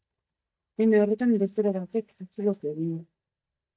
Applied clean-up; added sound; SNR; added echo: neural mask model DeepFilterNet 3.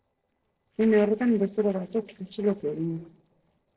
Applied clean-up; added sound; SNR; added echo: neural separator model SepFormer DNS4.